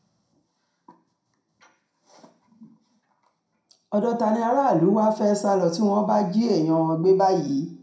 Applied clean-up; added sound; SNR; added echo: none; none; none; reverberation time 0.4 s.